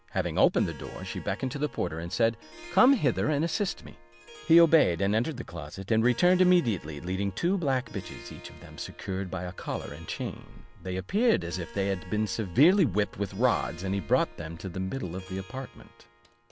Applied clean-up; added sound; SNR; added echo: none; Harp + Keys jangling; 20 dB; none.